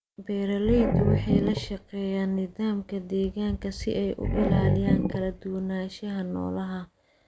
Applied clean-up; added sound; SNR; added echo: none; Growling; 0 dB; none.